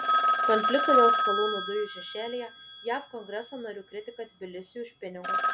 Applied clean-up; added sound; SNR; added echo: none; Telephone; -3 dB; none.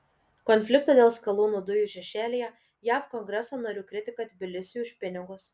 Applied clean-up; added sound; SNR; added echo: none; none; none; none.